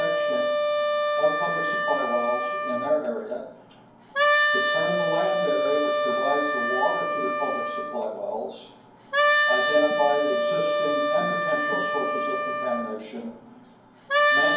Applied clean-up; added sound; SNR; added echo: none; Wind instrument, woodwind instrument; -5 dB; reverberation time 0.9 s.